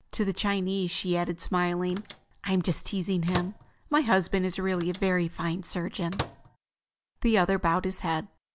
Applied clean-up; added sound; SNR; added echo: none; Microwave oven; 12 dB; none.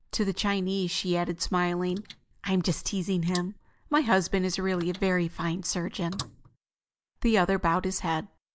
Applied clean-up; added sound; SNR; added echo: neural mask model Resemble Enhance denoiser.